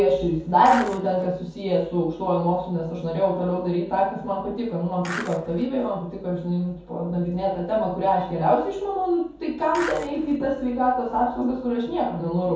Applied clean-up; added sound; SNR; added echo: none; Skateboard; 11 dB; reverberation time 0.6 s.